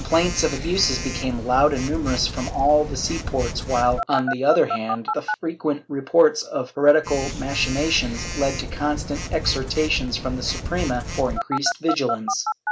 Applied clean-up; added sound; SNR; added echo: none; Telephone; 6 dB; none.